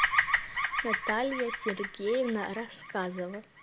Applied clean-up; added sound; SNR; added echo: none; Bird vocalization, bird call, bird song; -1 dB; none.